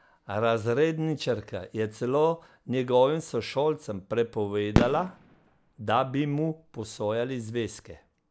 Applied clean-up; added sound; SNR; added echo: none; Fireworks; 4 dB; none.